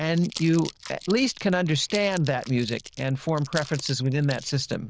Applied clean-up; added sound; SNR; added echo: neural diffusion model UNIVERSE++.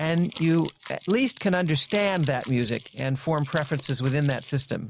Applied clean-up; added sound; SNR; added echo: none; Crumpling, crinkling; 16 dB; none.